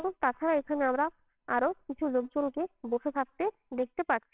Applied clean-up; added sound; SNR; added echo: neural separator model SepFormer WHAMR!.